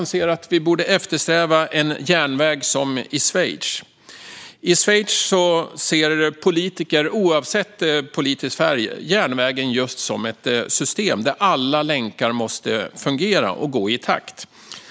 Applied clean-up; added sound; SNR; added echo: none; none; none; none.